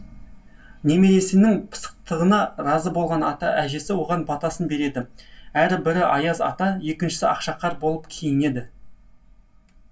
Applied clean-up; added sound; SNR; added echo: none; none; none; reverberation time 0.2 s.